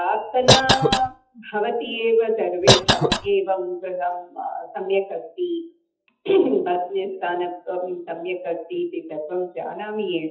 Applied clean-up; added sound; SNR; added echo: classical method WPE with log-MMSE.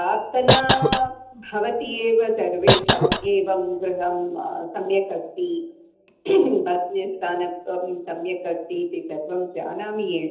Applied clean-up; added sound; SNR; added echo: none; Cough; -1 dB; reverberation time 1.2 s.